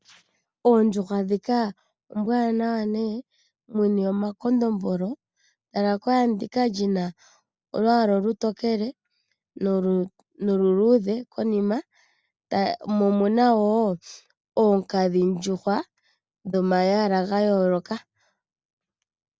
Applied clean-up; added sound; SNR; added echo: none; none; none; none.